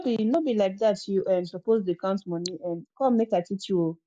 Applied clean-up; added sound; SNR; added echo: none; none; none; none.